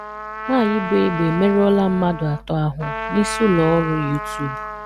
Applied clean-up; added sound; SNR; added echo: none; Trumpet; 9 dB; none.